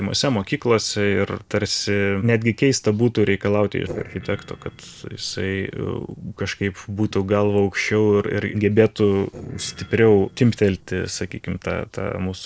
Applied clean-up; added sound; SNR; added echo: neural separator model SepFormer DNS4.